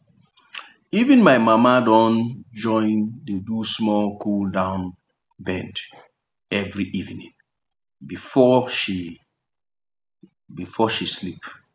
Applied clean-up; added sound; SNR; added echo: none; none; none; none.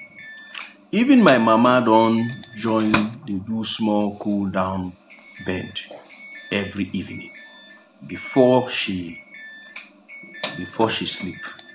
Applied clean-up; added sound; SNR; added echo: none; Doorbell; 14 dB; none.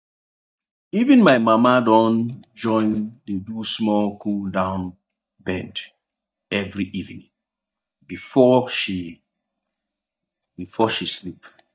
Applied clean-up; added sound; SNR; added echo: neural mask model DeepFilterNet 3.